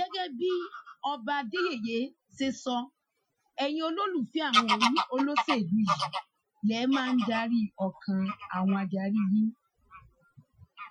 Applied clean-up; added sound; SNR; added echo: classical method Wiener filter.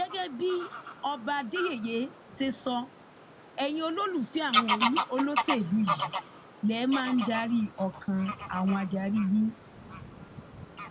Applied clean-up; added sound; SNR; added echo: none; Bird vocalization, bird call, bird song / Fowl; 5 dB; none.